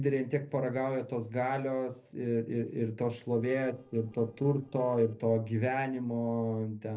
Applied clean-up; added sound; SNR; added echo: neural separator model SepFormer DNS4.